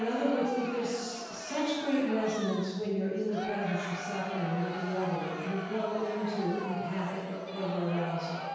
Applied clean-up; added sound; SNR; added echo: none; Crowd; 7 dB; reverberation time 1.2 s.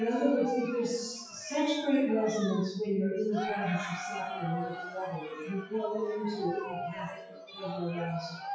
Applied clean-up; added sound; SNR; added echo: classical method WPE with log-MMSE.